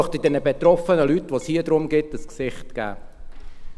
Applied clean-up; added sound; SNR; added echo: none; Chink, clink; 12 dB; none.